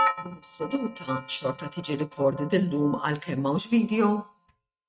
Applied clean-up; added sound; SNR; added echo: neural mask model RNNoise.